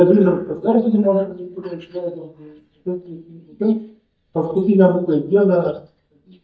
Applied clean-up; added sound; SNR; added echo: neural mask model DeepFilterNet 3.